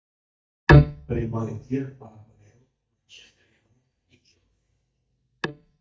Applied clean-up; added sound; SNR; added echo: neural mask model DeepFilterNet 3.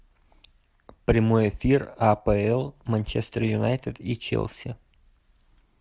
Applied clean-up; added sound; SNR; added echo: none; none; none; none.